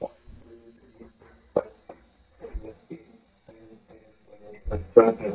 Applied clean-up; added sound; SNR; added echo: neural mask model DeepFilterNet 3.